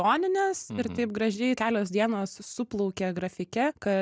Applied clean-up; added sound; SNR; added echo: none; none; none; none.